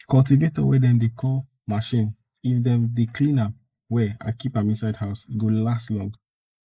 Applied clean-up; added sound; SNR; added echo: neural mask model Resemble Enhance denoiser.